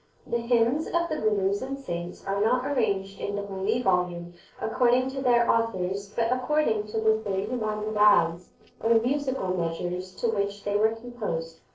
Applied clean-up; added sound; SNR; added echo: neural separator model SepFormer DNS4.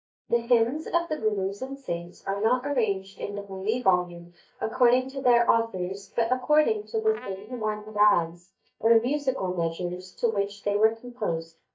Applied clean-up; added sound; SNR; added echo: neural mask model DeepFilterNet 3.